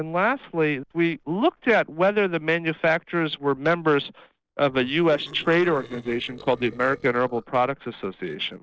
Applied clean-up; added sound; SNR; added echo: neural separator model SepFormer DNS4.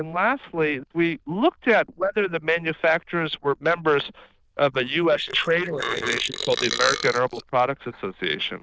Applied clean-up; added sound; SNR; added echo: neural diffusion model UNIVERSE++.